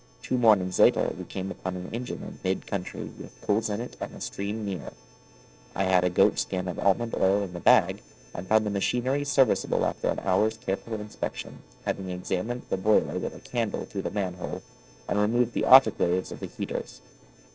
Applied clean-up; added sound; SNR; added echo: neural separator model SepFormer DNS4.